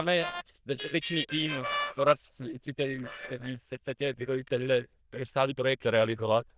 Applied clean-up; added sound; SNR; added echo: neural diffusion model UNIVERSE++.